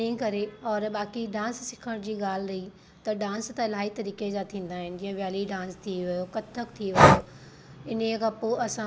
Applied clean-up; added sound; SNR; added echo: none; Breathing; -4 dB; none.